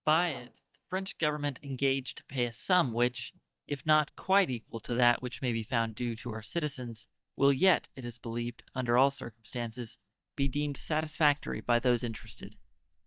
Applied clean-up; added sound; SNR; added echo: neural mask model DeepFilterNet 3.